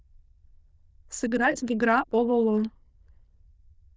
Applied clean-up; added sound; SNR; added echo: neural diffusion model UNIVERSE++.